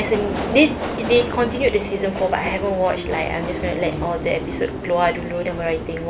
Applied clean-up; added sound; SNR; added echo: none; Subway, metro, underground; 6 dB; none.